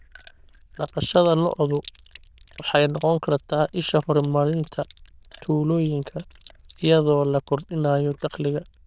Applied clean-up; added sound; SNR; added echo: neural diffusion model UNIVERSE++.